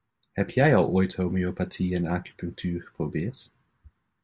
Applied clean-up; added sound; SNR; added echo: none; none; none; none.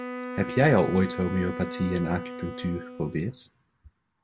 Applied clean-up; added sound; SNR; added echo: none; Wind instrument, woodwind instrument; 10 dB; none.